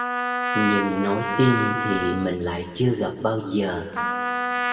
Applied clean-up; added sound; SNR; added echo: none; Trumpet; 3 dB; reverberation time 1.7 s.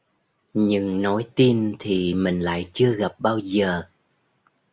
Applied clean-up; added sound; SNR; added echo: none; none; none; none.